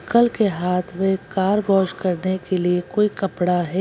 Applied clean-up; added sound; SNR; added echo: none; none; none; none.